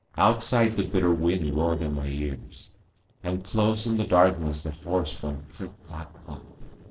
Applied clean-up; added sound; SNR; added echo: neural separator model SepFormer DNS4.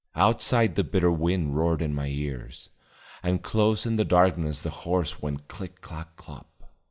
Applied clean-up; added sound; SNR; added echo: none; none; none; none.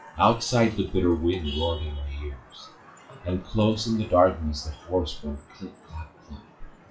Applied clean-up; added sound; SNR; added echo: classical method WPE with log-MMSE.